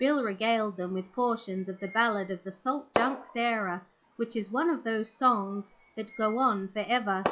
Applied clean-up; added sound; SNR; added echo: classical method log-MMSE.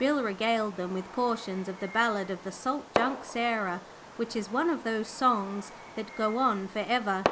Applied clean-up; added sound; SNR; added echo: none; Fireworks; 9 dB; none.